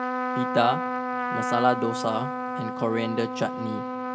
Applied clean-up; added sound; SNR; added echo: none; Trumpet; 1 dB; reverberation time 1.4 s.